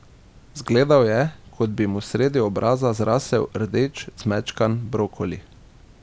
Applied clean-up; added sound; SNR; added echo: none; none; none; none.